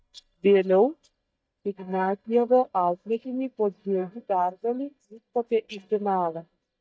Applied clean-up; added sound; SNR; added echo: neural mask model DeepFilterNet 3.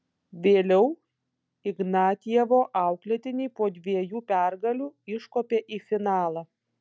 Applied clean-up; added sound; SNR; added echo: none; none; none; none.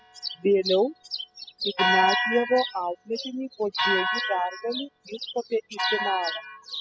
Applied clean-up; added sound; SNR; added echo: classical method spectral subtraction.